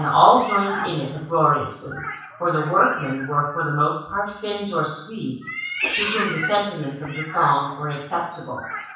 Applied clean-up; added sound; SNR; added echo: none; Meow; 10 dB; reverberation time 0.7 s.